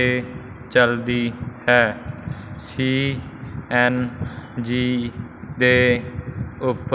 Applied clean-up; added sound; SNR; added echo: none; none; none; none.